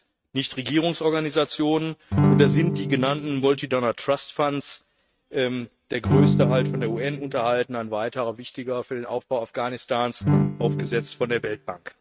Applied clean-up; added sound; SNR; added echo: neural mask model RNNoise.